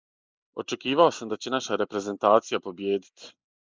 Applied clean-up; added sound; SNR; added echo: neural mask model Resemble Enhance denoiser.